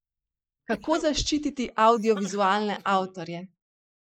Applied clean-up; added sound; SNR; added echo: neural mask model Resemble Enhance denoiser.